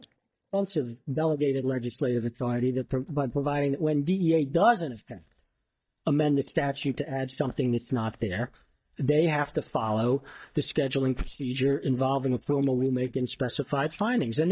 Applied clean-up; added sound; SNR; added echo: neural mask model DeepFilterNet 3.